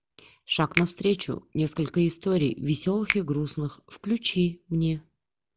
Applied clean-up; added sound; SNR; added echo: none; Finger snapping; 11 dB; none.